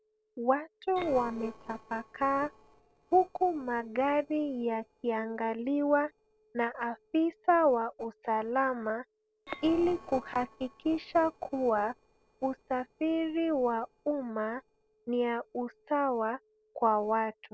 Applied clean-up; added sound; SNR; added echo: neural separator model SepFormer DNS4.